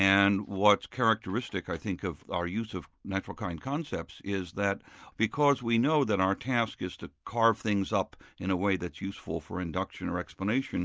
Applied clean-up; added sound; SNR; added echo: none; none; none; none.